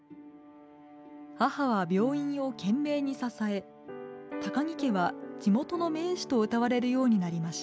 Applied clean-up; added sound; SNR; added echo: none; none; none; none.